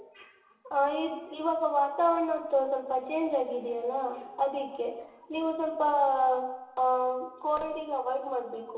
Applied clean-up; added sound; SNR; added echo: none; none; none; reverberation time 1.0 s.